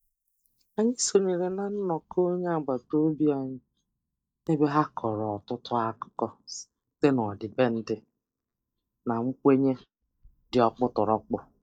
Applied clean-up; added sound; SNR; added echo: neural mask model DeepFilterNet 3.